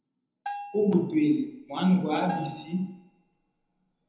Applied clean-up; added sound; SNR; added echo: none; Bell; 15 dB; reverberation time 0.9 s.